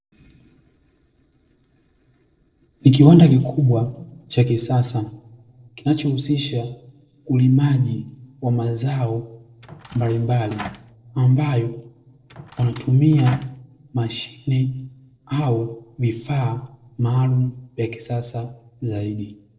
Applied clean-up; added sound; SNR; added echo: neural separator model SepFormer DNS4.